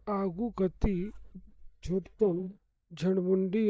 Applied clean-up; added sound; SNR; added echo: neural mask model DeepFilterNet 3.